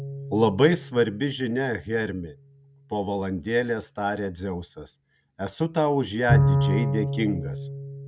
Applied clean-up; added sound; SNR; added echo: none; Bowed string instrument; 3 dB; none.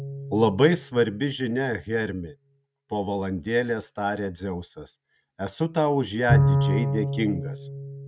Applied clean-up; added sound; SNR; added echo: neural mask model RNNoise.